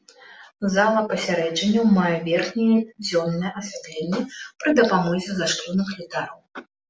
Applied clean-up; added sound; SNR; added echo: none; none; none; none.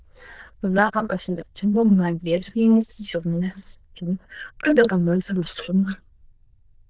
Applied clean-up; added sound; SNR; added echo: neural diffusion model UNIVERSE++.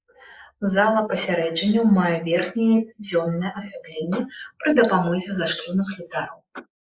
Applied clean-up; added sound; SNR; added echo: neural mask model Resemble Enhance denoiser.